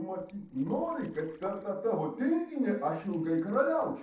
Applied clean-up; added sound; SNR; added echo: neural separator model SepFormer DNS4.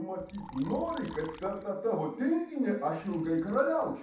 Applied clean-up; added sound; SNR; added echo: none; Liquid; 20 dB; reverberation time 0.7 s.